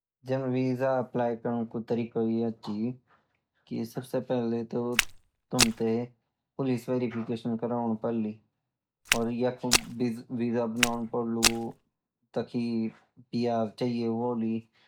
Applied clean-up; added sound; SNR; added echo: none; Walk, footsteps; 0 dB; none.